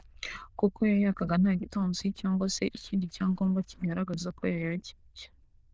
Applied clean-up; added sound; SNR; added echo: neural diffusion model UNIVERSE++.